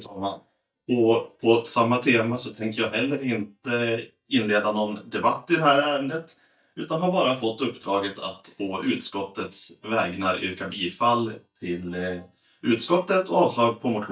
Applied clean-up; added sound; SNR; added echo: neural mask model DeepFilterNet 3.